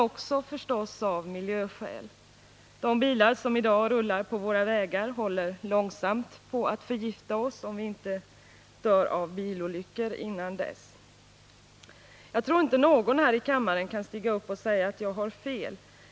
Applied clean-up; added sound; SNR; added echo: none; none; none; none.